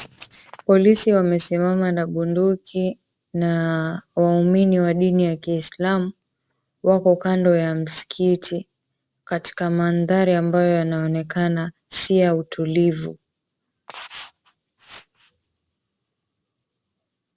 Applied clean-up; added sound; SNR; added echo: none; none; none; none.